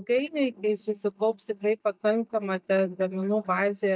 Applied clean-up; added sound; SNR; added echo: neural mask model DeepFilterNet 3.